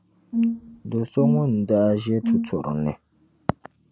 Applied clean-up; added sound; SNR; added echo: none; Brass instrument; 1 dB; none.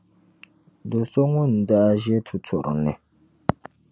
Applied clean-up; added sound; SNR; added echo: none; none; none; none.